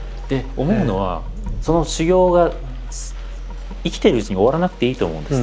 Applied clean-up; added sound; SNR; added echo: none; none; none; none.